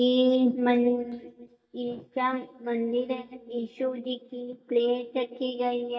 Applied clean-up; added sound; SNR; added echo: neural mask model DeepFilterNet 3.